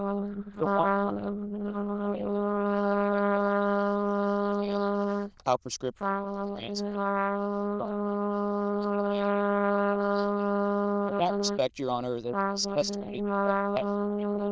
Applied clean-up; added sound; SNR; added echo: neural diffusion model UNIVERSE++.